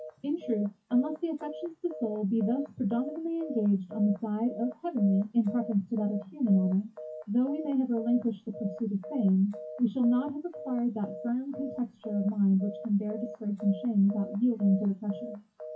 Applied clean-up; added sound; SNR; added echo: classical method WPE with log-MMSE.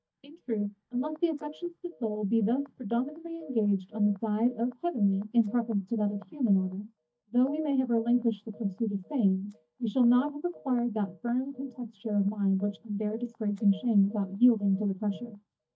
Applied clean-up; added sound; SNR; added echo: neural mask model DeepFilterNet 3.